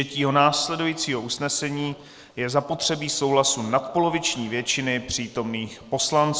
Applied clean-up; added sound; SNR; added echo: neural separator model SepFormer DNS4.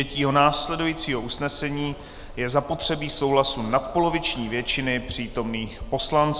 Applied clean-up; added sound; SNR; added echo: none; Boat, Water vehicle; 16 dB; none.